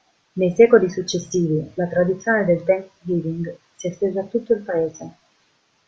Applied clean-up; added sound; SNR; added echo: none; none; none; none.